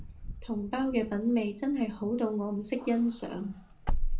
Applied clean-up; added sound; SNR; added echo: none; Wind / Car; 3 dB; reverberation time 0.3 s.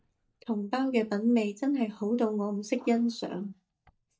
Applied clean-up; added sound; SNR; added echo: neural mask model DeepFilterNet 3.